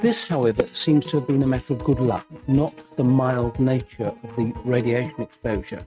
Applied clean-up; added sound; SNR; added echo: neural mask model RNNoise.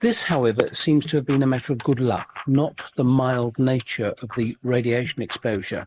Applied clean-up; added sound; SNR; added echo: neural mask model Resemble Enhance denoiser.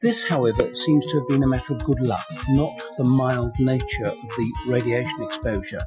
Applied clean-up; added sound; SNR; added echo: classical method Wiener filter.